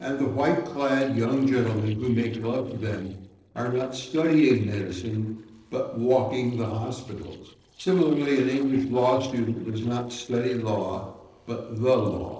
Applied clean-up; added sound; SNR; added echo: neural separator model SepFormer DNS4.